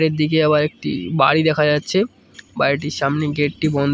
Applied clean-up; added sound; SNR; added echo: none; none; none; none.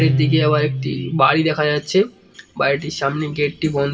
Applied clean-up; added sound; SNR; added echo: none; Guitar; 6 dB; reverberation time 0.2 s.